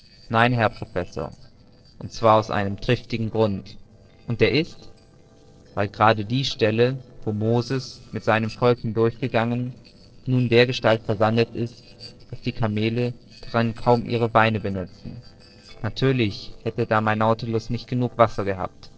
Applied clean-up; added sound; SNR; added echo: neural separator model SepFormer DNS4.